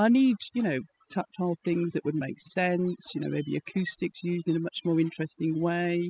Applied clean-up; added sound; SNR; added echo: classical method spectral subtraction.